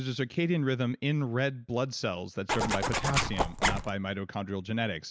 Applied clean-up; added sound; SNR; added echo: none; Zipper (clothing); -2 dB; none.